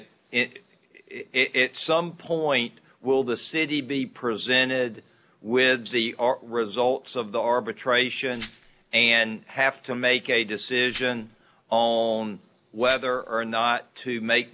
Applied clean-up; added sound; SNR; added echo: none; Glass; 16 dB; none.